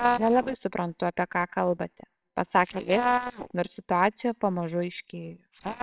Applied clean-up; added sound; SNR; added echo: neural separator model SepFormer WHAMR!.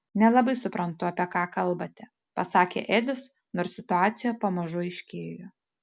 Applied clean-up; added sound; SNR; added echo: none; none; none; none.